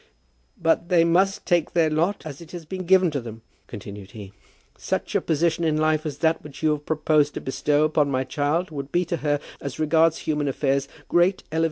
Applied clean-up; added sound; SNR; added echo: none; none; none; none.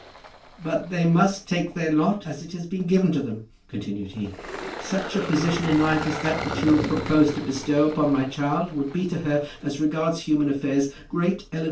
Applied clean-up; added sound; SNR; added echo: none; Engine; 12 dB; reverberation time 0.2 s.